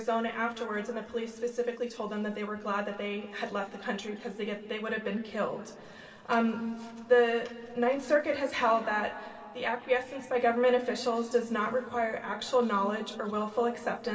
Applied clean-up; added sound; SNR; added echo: none; none; none; reverberation time 2.5 s.